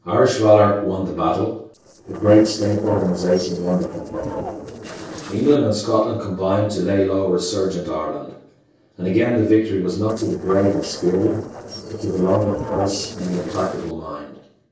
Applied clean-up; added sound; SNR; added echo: neural separator model SepFormer DNS4.